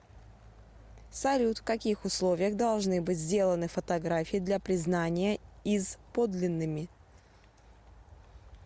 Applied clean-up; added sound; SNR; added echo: none; none; none; none.